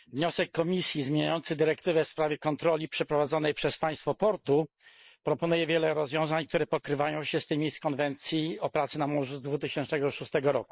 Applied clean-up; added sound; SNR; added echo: neural mask model Resemble Enhance denoiser.